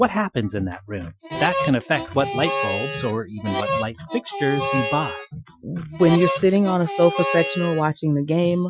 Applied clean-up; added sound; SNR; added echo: classical method Wiener filter.